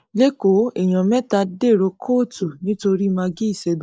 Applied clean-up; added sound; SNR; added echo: neural mask model Resemble Enhance denoiser.